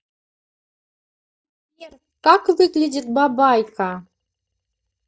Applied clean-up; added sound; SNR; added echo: neural mask model DeepFilterNet 3.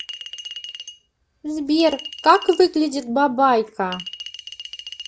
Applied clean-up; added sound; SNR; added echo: none; Chink, clink; 15 dB; none.